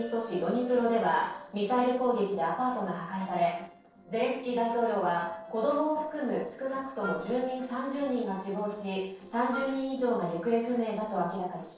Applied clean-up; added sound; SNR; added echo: neural separator model SepFormer DNS4.